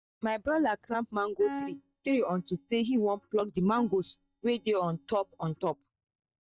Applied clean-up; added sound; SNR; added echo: neural mask model DeepFilterNet 3.